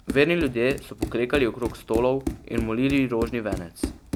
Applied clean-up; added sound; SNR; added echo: none; Run; 8 dB; none.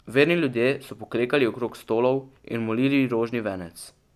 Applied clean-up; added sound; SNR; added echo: none; none; none; none.